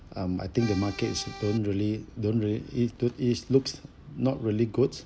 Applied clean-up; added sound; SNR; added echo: none; Accordion; 14 dB; none.